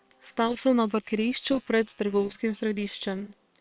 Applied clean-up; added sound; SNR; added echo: neural separator model SepFormer WHAM!.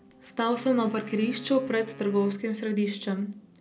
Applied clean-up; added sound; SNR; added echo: none; Wind instrument, woodwind instrument; 20 dB; none.